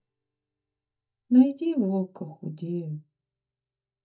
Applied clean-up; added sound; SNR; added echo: neural mask model DeepFilterNet 3.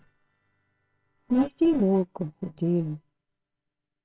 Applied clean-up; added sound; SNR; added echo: neural separator model SepFormer WHAMR!.